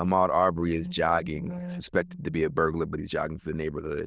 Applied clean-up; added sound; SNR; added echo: neural diffusion model UNIVERSE++.